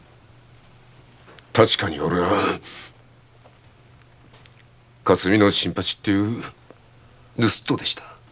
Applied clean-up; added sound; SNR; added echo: none; none; none; none.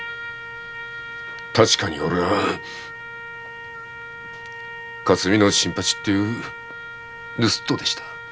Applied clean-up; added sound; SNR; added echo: none; Trumpet; 11 dB; none.